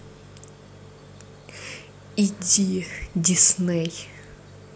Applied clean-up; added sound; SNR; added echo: none; none; none; none.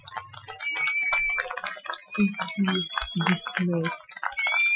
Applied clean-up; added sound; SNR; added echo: classical method Wiener filter.